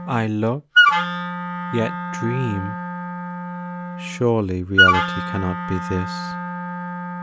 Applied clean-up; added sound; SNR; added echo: none; Wind instrument, woodwind instrument; -3 dB; none.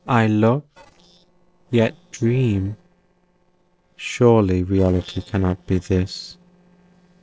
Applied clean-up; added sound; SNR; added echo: neural separator model SepFormer DNS4.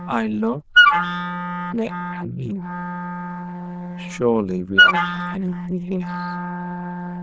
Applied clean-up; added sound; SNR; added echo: neural diffusion model UNIVERSE++.